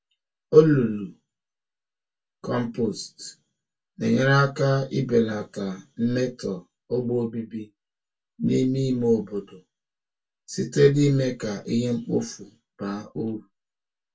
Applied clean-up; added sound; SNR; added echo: none; none; none; reverberation time 0.1 s.